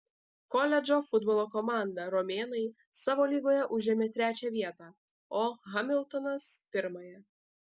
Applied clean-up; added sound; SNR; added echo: none; none; none; none.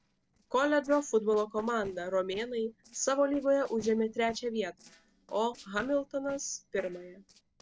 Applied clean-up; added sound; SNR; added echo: neural separator model SepFormer DNS4.